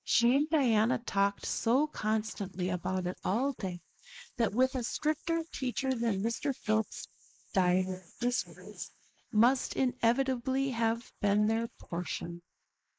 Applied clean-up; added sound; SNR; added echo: neural mask model Resemble Enhance denoiser.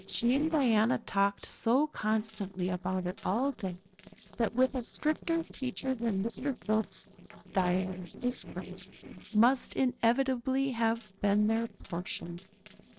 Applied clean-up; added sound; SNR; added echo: neural separator model SepFormer DNS4.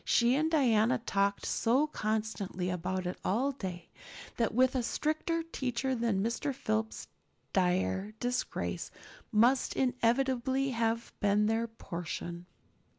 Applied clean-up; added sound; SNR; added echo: none; none; none; none.